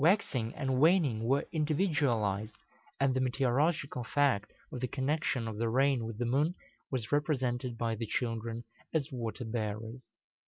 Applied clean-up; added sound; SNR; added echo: none; none; none; none.